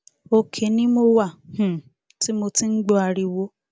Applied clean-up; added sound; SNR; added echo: none; none; none; none.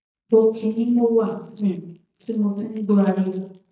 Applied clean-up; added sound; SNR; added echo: neural mask model DeepFilterNet 3.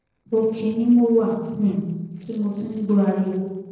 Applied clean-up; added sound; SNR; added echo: neural separator model SepFormer DNS4.